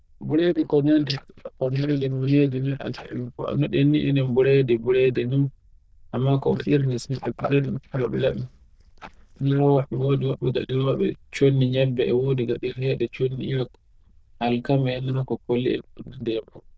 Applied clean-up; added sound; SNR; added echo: neural diffusion model UNIVERSE++.